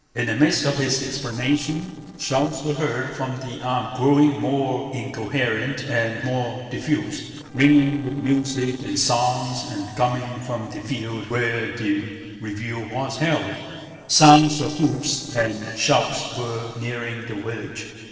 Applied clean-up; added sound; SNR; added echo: neural separator model SepFormer DNS4.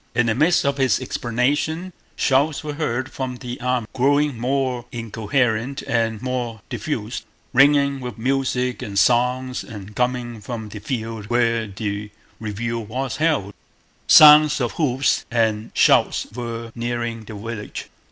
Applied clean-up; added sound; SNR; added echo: none; none; none; none.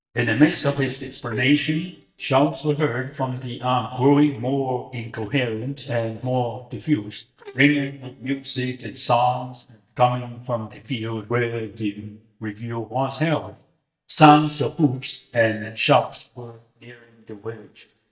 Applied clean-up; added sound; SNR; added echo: neural mask model DeepFilterNet 3.